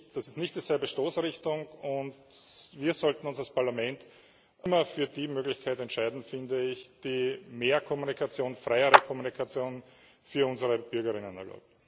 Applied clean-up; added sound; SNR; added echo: none; Clapping; -4 dB; none.